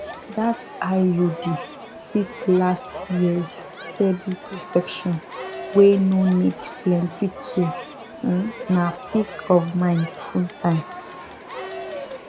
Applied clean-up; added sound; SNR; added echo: none; Crowd; 13 dB; none.